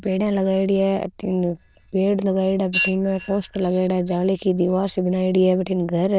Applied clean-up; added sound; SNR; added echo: neural diffusion model UNIVERSE++.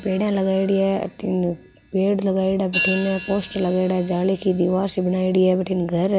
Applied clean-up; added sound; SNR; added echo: none; Hi-hat; 14 dB; none.